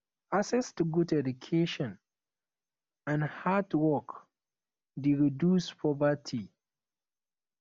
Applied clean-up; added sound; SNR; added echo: none; none; none; none.